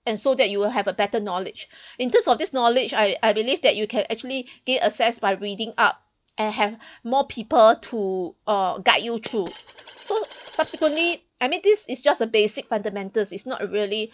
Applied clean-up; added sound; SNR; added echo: neural separator model SepFormer DNS4.